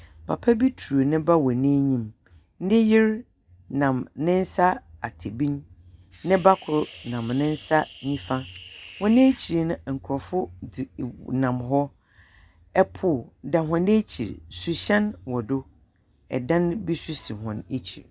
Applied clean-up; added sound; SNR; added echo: none; Hiss; 20 dB; none.